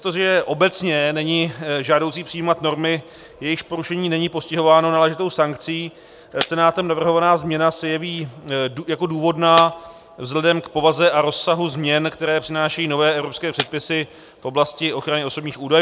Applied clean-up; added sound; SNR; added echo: none; Shatter; 17 dB; none.